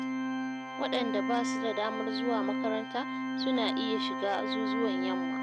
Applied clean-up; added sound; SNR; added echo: none; Organ; -2 dB; none.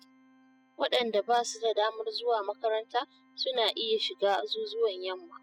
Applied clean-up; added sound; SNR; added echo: classical method spectral subtraction.